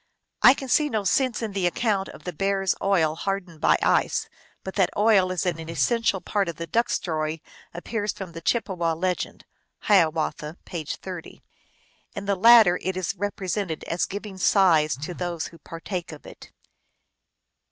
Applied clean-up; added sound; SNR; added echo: none; Telephone; 20 dB; none.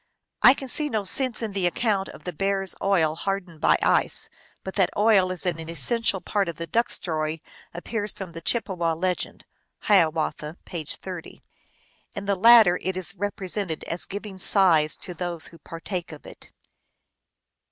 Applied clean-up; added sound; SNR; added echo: neural mask model Resemble Enhance denoiser.